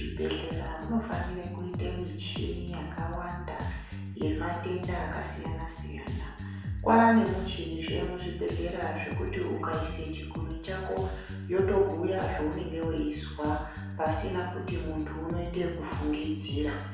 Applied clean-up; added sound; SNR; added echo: none; Bass guitar; 5 dB; reverberation time 0.8 s.